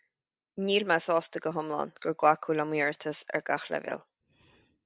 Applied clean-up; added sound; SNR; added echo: none; none; none; none.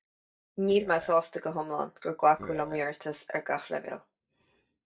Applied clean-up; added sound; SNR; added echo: neural mask model DeepFilterNet 3.